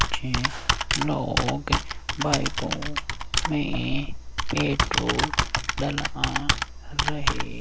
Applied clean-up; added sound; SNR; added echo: none; Computer keyboard; -4 dB; none.